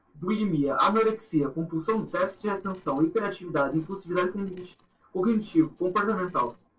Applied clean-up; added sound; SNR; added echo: neural separator model SepFormer DNS4.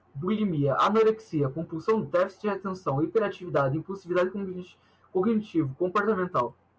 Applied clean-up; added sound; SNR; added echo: none; none; none; none.